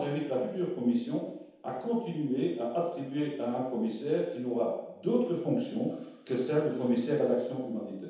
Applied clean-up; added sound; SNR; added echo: none; none; none; reverberation time 0.9 s.